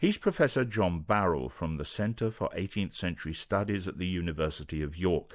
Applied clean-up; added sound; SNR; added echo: none; none; none; none.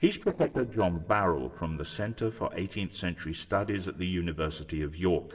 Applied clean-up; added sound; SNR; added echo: neural separator model SepFormer DNS4.